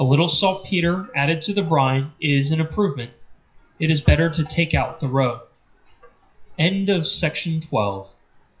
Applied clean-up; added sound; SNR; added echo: classical method WPE with log-MMSE.